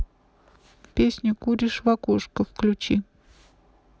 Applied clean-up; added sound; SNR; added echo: none; none; none; none.